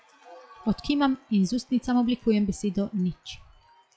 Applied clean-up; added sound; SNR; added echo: classical method log-MMSE.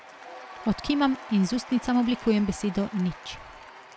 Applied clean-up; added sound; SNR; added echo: none; Applause / Crowd / Cheering; 16 dB; none.